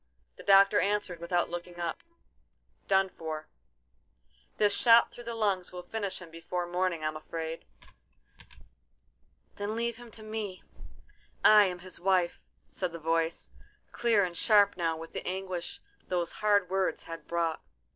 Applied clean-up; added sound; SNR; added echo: neural separator model SepFormer DNS4.